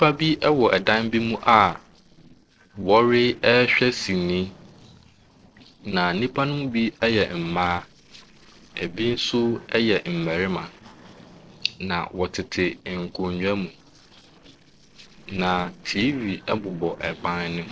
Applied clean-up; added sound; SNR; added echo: neural separator model SepFormer DNS4.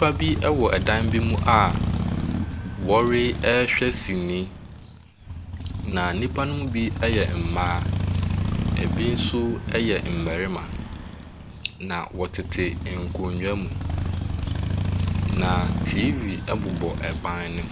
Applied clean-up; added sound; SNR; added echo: none; Motorcycle; 1 dB; none.